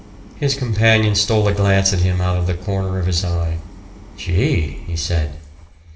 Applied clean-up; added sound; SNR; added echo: none; Idling; 19 dB; reverberation time 1.3 s.